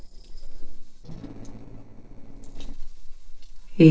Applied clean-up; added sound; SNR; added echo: neural separator model SepFormer DNS4.